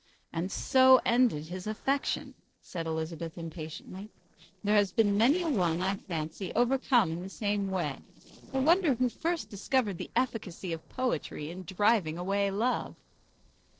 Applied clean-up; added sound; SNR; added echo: neural separator model SepFormer DNS4.